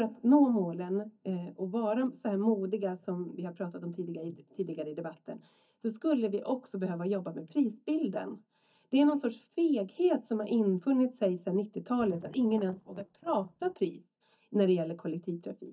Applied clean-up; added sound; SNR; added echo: neural mask model DeepFilterNet 3.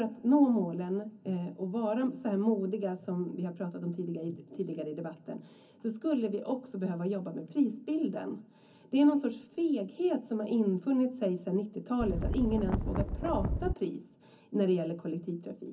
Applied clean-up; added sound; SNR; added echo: none; Wind; 1 dB; reverberation time 0.4 s.